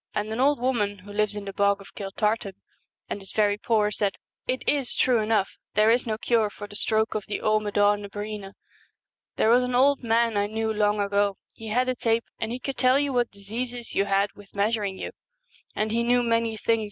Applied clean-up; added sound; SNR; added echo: none; none; none; none.